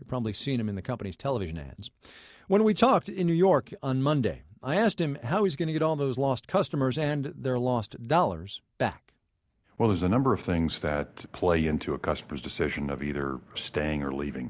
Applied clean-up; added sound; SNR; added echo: none; none; none; none.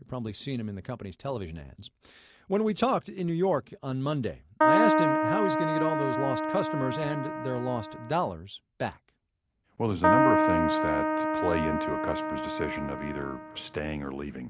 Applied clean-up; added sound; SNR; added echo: none; Keyboard (musical); -5 dB; none.